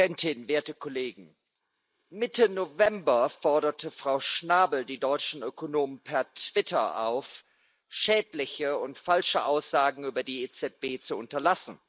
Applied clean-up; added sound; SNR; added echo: neural mask model Resemble Enhance denoiser.